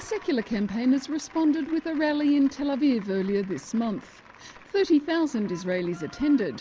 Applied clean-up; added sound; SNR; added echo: none; none; none; none.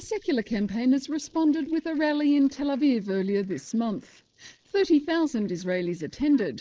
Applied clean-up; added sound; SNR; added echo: neural mask model Resemble Enhance denoiser.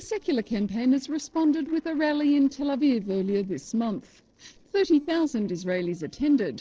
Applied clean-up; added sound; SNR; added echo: neural separator model SepFormer DNS4.